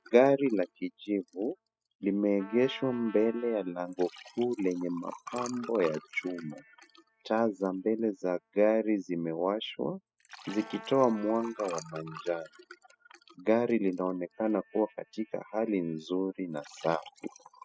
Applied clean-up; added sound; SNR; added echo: classical method spectral subtraction.